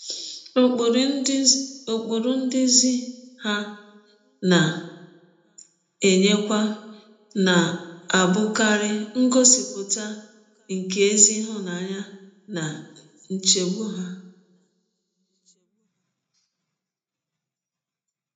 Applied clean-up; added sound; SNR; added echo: none; none; none; reverberation time 0.7 s.